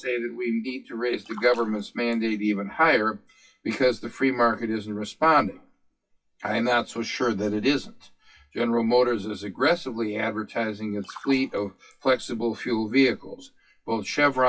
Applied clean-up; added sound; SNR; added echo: classical method WPE with log-MMSE.